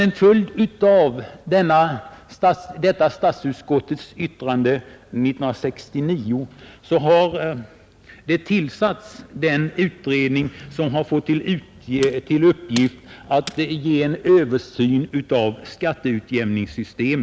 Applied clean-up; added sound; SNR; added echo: none; Tools; 18 dB; none.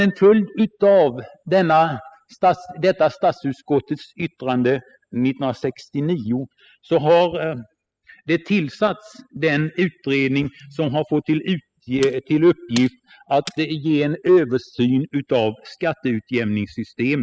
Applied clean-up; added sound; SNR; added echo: classical method spectral subtraction.